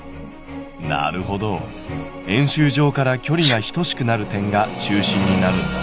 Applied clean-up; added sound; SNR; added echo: none; Sneeze; 10 dB; none.